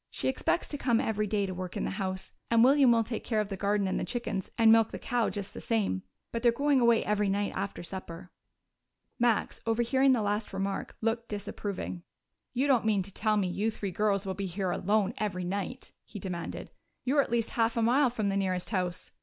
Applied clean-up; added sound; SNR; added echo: none; none; none; none.